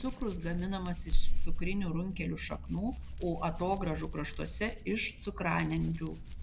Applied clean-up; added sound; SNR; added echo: none; Hands; -3 dB; none.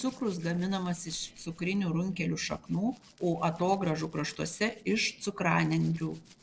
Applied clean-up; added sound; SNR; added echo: neural separator model SepFormer DNS4.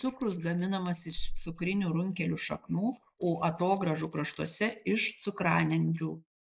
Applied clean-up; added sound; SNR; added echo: neural mask model Resemble Enhance denoiser.